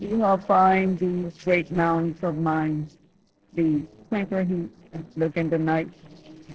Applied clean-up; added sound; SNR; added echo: neural separator model SepFormer DNS4.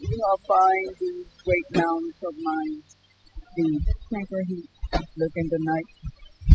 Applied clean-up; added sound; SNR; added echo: classical method spectral subtraction.